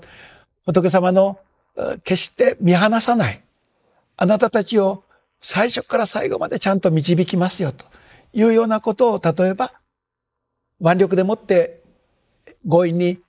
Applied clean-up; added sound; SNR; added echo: neural mask model Resemble Enhance denoiser.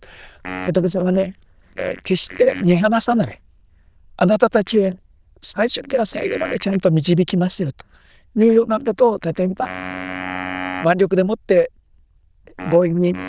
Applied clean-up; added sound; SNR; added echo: neural diffusion model UNIVERSE++.